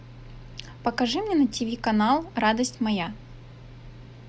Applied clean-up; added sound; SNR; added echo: none; none; none; none.